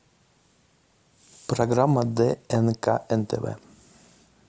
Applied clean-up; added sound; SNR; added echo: none; none; none; none.